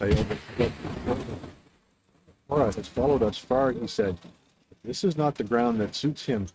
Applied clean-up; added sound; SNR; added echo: neural mask model RNNoise.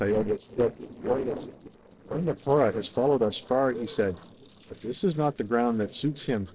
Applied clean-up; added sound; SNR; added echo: neural separator model SepFormer DNS4.